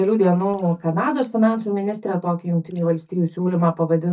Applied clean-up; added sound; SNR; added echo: neural mask model DeepFilterNet 3.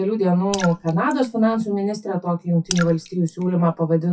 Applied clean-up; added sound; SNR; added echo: classical method WPE with log-MMSE.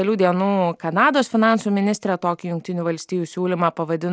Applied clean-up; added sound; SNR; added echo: none; none; none; none.